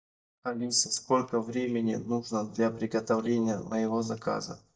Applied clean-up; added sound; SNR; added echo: neural mask model DeepFilterNet 3.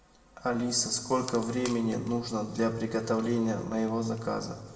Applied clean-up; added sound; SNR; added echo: none; Wood; 20 dB; reverberation time 1.7 s.